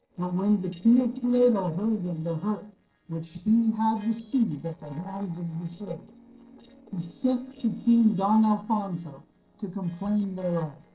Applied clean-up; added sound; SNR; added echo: neural separator model SepFormer DNS4.